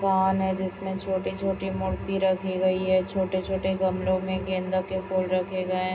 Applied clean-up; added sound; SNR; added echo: none; none; none; reverberation time 0.2 s.